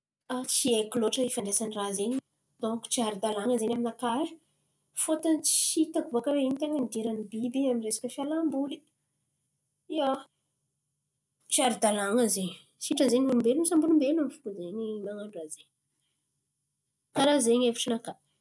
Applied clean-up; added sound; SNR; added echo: none; none; none; none.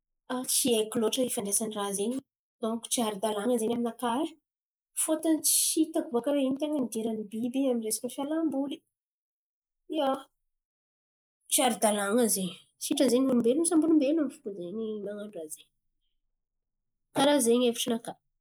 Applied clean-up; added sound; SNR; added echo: neural mask model Resemble Enhance denoiser.